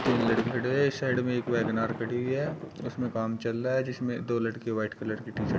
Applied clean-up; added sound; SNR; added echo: none; Thunder / Rain; 7 dB; none.